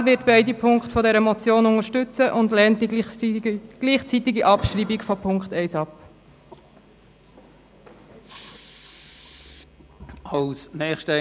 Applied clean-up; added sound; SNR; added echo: none; Hiss; 18 dB; none.